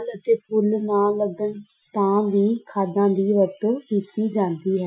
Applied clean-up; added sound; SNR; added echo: classical method Wiener filter.